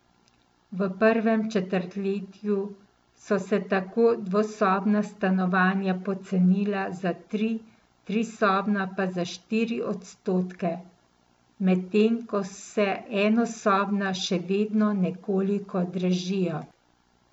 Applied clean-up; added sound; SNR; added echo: none; none; none; none.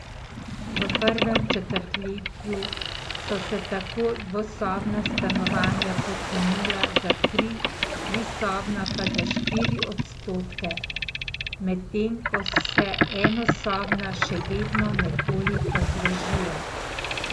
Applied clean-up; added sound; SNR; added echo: none; Boat, Water vehicle; -2 dB; none.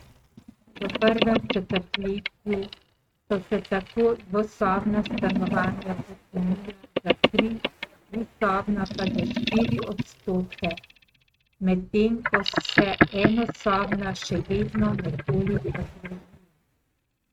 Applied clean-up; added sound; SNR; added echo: neural mask model RNNoise.